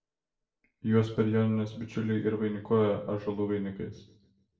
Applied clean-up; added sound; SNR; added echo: none; none; none; reverberation time 0.6 s.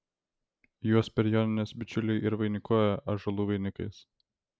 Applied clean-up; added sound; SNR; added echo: none; none; none; none.